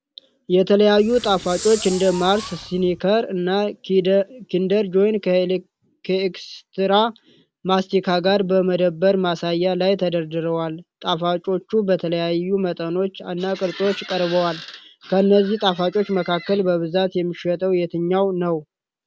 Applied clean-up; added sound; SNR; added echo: none; Fireworks; 14 dB; none.